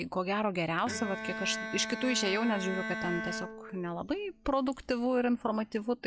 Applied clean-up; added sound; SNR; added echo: none; Bowed string instrument; 7 dB; none.